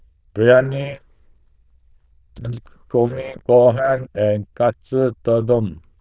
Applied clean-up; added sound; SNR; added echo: neural diffusion model UNIVERSE++.